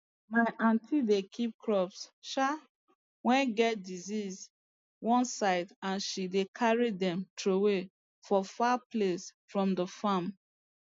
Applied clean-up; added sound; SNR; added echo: none; none; none; none.